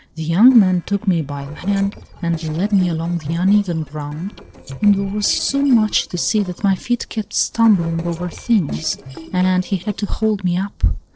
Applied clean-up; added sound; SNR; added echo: neural separator model SepFormer DNS4.